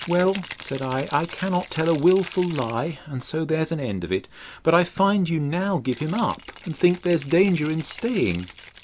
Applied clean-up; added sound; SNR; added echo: none; Rattle (instrument); 19 dB; none.